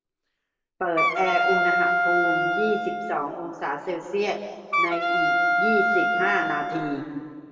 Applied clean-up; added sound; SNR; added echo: none; Wind instrument, woodwind instrument; -3 dB; reverberation time 1.8 s.